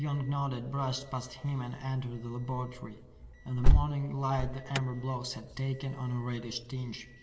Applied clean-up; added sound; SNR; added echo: none; Alarm; -2 dB; reverberation time 2.1 s.